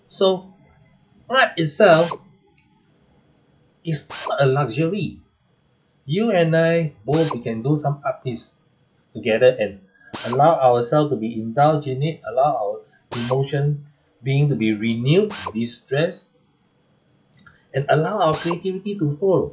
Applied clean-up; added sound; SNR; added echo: none; Drill; 18 dB; none.